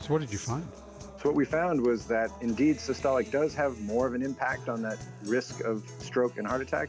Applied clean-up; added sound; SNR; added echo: none; Guitar; 15 dB; none.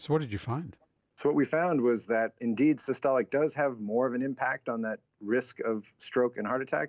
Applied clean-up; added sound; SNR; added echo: none; none; none; none.